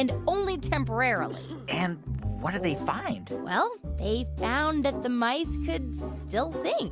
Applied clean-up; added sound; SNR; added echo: none; Cough; 19 dB; none.